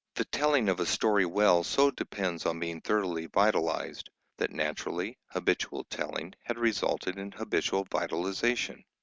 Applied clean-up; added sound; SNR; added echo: none; none; none; none.